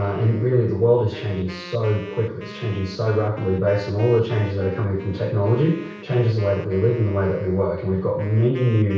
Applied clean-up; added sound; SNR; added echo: none; Wind instrument, woodwind instrument; 18 dB; reverberation time 0.6 s.